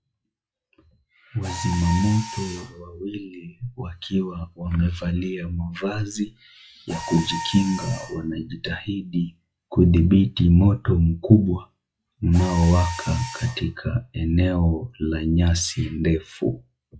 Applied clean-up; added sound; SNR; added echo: classical method log-MMSE.